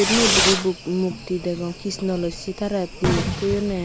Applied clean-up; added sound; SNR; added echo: none; Fireworks; 2 dB; none.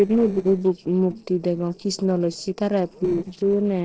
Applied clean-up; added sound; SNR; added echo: neural separator model SepFormer DNS4.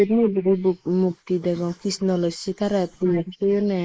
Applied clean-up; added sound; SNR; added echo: neural mask model Resemble Enhance denoiser.